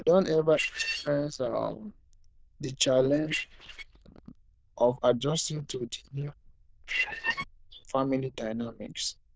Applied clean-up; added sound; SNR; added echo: neural diffusion model UNIVERSE++.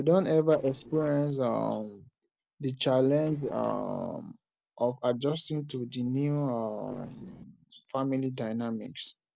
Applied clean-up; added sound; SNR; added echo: neural separator model SepFormer DNS4.